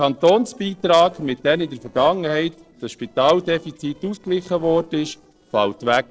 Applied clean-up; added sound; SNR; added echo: neural separator model SepFormer DNS4.